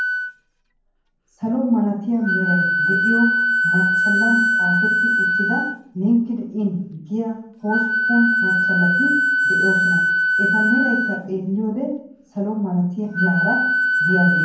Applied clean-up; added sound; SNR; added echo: none; Wind instrument, woodwind instrument; -2 dB; reverberation time 0.9 s.